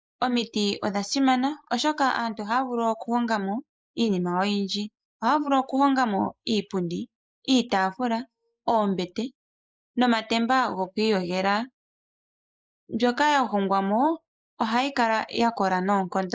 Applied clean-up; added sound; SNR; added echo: neural mask model Resemble Enhance denoiser.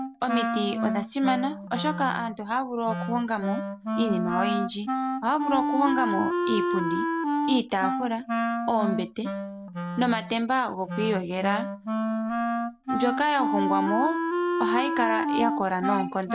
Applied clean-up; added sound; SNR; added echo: none; Wind instrument, woodwind instrument; 1 dB; none.